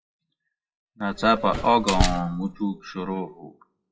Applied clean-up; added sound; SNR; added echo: classical method WPE with log-MMSE.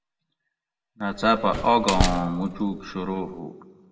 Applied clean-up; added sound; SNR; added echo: none; Slam; 4 dB; reverberation time 1.2 s.